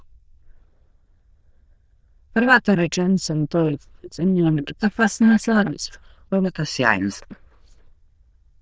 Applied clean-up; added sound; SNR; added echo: neural diffusion model UNIVERSE++.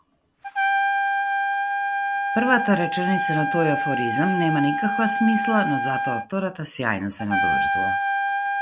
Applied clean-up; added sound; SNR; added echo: none; Trumpet; -1 dB; none.